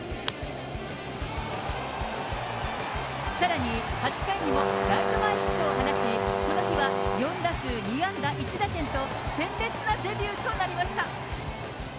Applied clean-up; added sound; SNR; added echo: none; Brass instrument; -1 dB; none.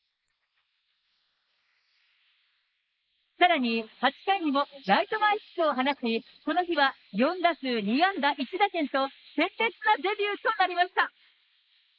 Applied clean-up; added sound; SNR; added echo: neural mask model Resemble Enhance denoiser.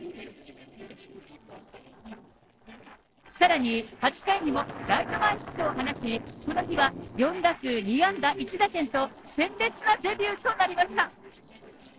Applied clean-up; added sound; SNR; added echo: neural separator model SepFormer DNS4.